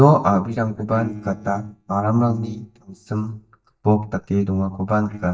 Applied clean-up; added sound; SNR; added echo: neural mask model DeepFilterNet 3.